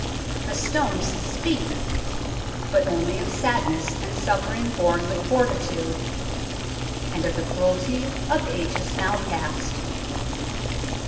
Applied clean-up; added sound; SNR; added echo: none; Boiling; 0 dB; reverberation time 1.2 s.